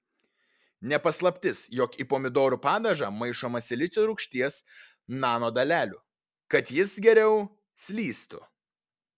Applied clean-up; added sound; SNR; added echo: none; none; none; none.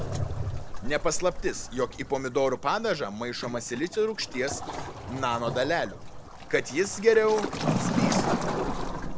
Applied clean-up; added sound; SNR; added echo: none; Waves, surf; 3 dB; none.